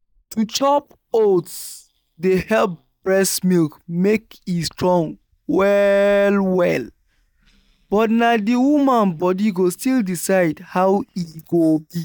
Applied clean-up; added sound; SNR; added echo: neural mask model DeepFilterNet 3.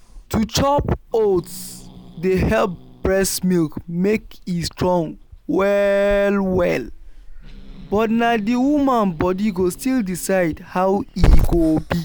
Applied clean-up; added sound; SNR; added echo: none; Growling / Hiss; 6 dB; none.